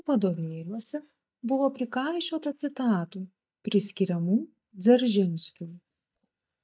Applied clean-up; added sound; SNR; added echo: neural mask model DeepFilterNet 3.